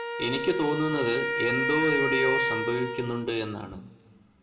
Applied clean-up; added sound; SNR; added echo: none; Wind instrument, woodwind instrument; 1 dB; reverberation time 1.5 s.